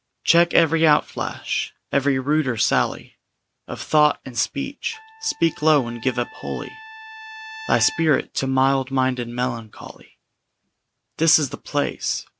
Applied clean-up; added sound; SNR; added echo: none; Trumpet; 16 dB; none.